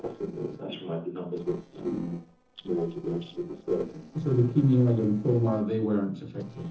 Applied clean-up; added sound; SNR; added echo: neural separator model SepFormer DNS4.